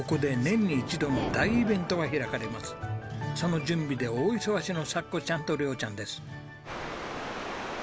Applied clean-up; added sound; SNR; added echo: none; Thunder; 12 dB; none.